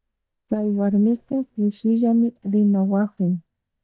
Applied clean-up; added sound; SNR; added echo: neural mask model DeepFilterNet 3.